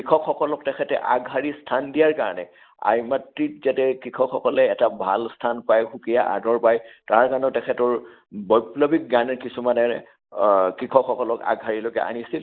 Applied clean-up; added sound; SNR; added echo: neural mask model Resemble Enhance denoiser.